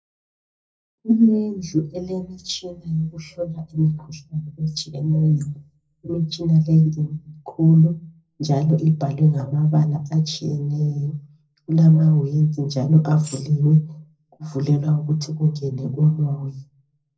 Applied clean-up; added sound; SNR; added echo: neural separator model SepFormer DNS4.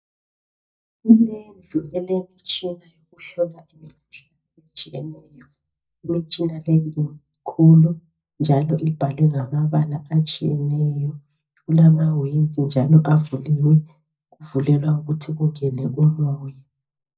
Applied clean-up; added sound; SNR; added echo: neural mask model DeepFilterNet 3.